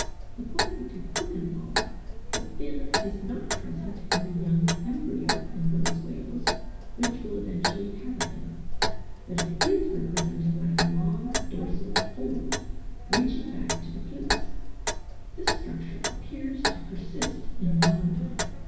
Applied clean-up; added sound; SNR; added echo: none; Clock; -2 dB; reverberation time 1.2 s.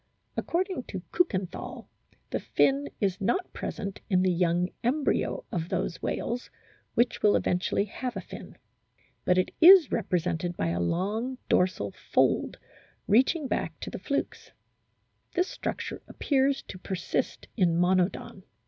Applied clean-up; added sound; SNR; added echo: none; none; none; none.